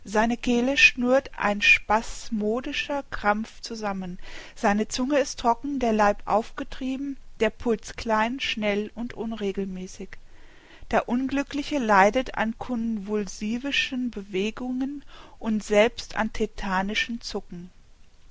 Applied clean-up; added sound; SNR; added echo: none; none; none; none.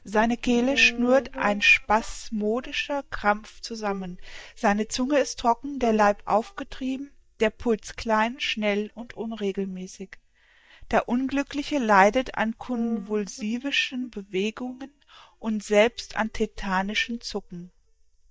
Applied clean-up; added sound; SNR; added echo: neural mask model DeepFilterNet 3.